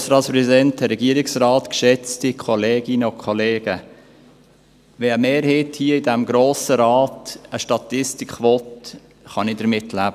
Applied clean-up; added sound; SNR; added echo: none; none; none; none.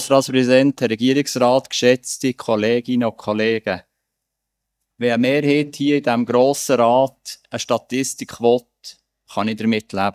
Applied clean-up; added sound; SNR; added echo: neural mask model DeepFilterNet 3.